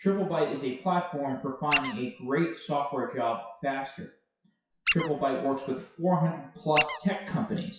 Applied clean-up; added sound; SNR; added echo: classical method WPE with log-MMSE.